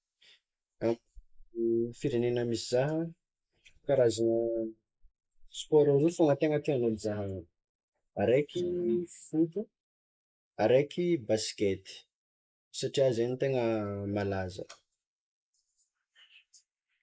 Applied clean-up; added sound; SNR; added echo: neural mask model Resemble Enhance denoiser.